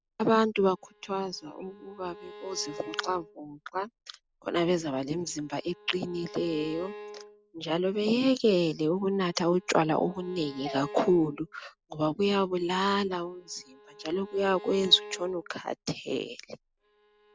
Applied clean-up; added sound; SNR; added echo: none; Bowed string instrument; 19 dB; none.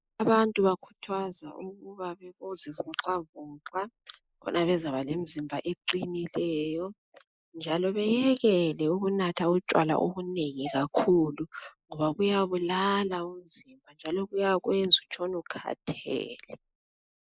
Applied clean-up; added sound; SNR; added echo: neural mask model Resemble Enhance denoiser.